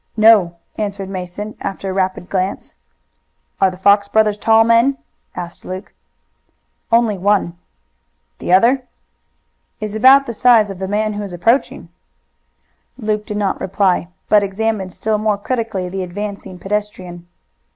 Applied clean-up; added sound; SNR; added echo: none; none; none; none.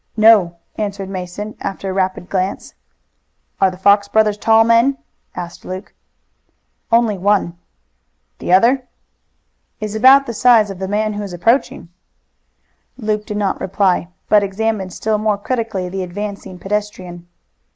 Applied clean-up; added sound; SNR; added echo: neural mask model Resemble Enhance denoiser.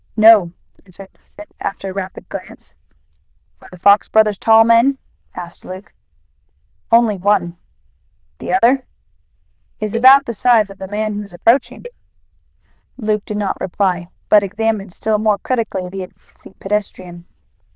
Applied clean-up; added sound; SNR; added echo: neural diffusion model UNIVERSE++.